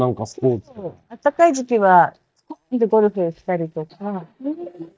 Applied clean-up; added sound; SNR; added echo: neural mask model DeepFilterNet 3.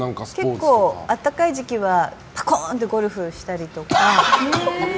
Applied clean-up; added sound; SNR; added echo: none; none; none; none.